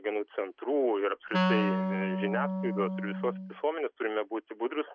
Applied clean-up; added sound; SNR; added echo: neural mask model RNNoise.